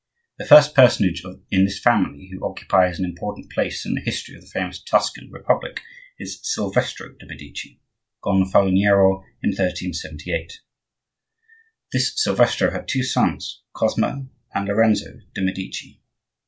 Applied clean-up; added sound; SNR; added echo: none; none; none; none.